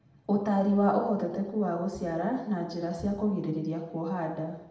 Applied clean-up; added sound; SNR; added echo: none; none; none; reverberation time 0.8 s.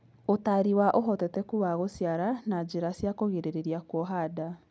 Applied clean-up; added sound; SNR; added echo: none; none; none; none.